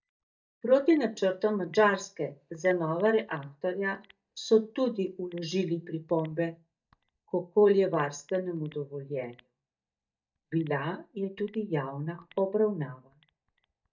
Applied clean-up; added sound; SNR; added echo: neural mask model DeepFilterNet 3.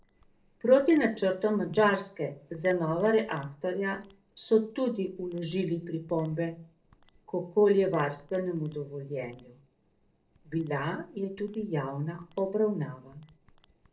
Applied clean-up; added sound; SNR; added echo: neural separator model SepFormer DNS4.